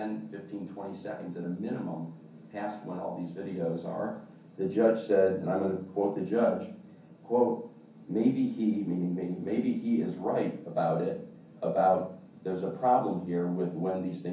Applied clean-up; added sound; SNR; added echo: none; none; none; reverberation time 0.6 s.